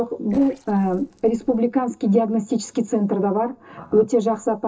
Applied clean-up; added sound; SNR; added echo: neural separator model SepFormer DNS4.